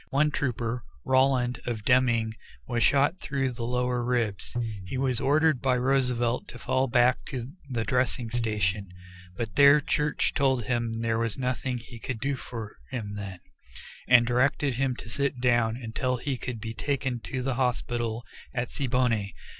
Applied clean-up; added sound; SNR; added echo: none; Tabla; 11 dB; none.